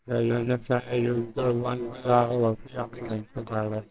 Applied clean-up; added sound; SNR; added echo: neural separator model SepFormer WHAMR!.